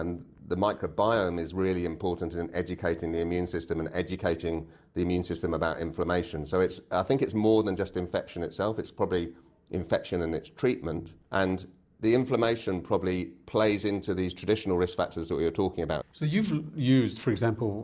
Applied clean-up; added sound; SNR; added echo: none; none; none; none.